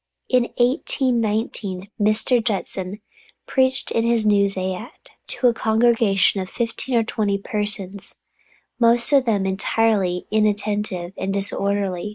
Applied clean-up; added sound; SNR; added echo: neural mask model Resemble Enhance denoiser.